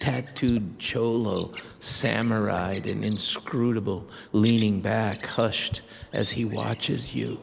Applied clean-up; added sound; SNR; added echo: none; Bird vocalization, bird call, bird song; 17 dB; none.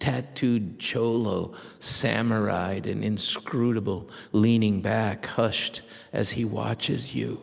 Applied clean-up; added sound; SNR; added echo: none; none; none; none.